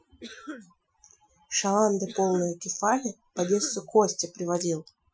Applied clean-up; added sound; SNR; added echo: classical method Wiener filter.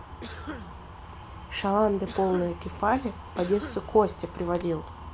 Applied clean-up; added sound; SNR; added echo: none; Cough; 16 dB; none.